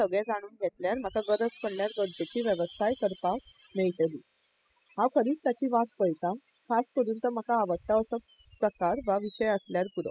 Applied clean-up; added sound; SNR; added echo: classical method spectral subtraction.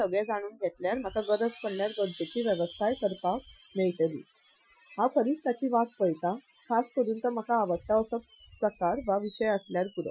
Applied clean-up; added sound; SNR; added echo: classical method Wiener filter.